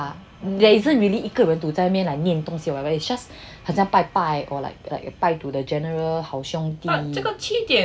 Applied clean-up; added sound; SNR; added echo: none; none; none; none.